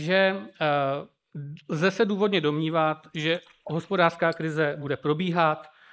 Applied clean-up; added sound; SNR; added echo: neural mask model Resemble Enhance denoiser.